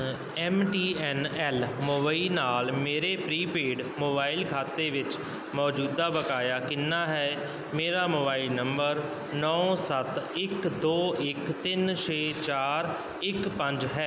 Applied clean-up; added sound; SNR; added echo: none; Fireworks; 18 dB; none.